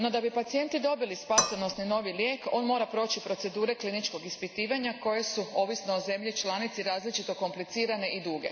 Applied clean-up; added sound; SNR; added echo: none; Cutlery, silverware / Dishes, pots, and pans; 0 dB; none.